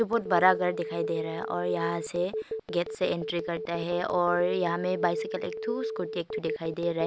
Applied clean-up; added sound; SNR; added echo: none; Telephone; 6 dB; none.